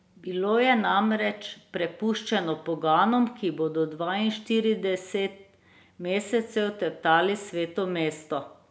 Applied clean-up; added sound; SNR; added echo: none; none; none; none.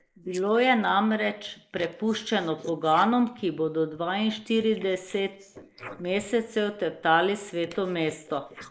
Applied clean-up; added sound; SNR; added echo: neural mask model Resemble Enhance denoiser.